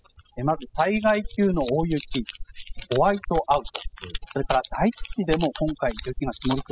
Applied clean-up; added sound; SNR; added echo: classical method spectral subtraction.